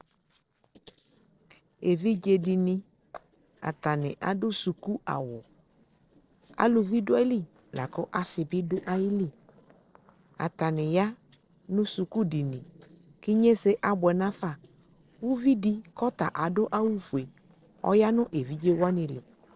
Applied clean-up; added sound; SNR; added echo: neural separator model SepFormer DNS4.